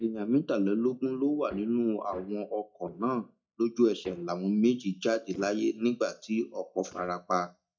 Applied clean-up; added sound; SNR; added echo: neural mask model DeepFilterNet 3.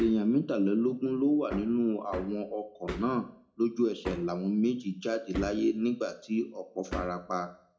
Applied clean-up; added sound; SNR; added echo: none; Hammer; 14 dB; reverberation time 0.4 s.